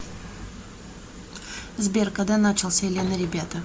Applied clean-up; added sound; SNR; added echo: none; Sliding door / Train; 18 dB; none.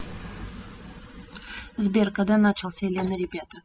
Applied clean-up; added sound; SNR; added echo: classical method spectral subtraction.